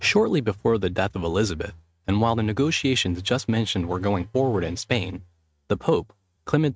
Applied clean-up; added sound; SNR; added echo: neural mask model RNNoise.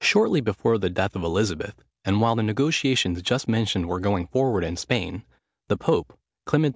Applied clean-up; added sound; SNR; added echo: none; none; none; none.